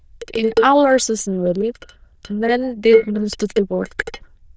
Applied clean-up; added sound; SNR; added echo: neural diffusion model UNIVERSE++.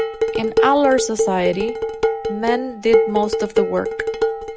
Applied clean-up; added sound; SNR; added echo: none; Dishes, pots, and pans; 0 dB; none.